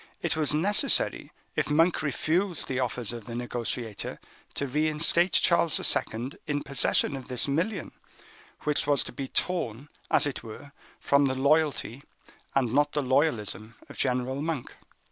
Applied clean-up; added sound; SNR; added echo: none; none; none; none.